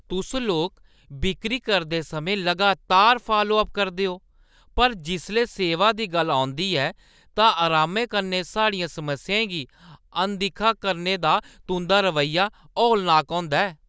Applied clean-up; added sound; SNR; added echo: none; none; none; none.